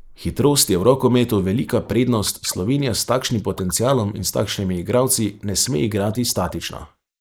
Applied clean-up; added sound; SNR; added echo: neural mask model Resemble Enhance denoiser.